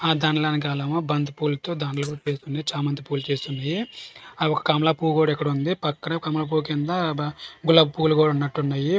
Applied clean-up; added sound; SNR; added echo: neural mask model RNNoise.